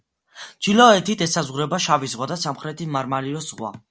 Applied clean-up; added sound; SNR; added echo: none; none; none; none.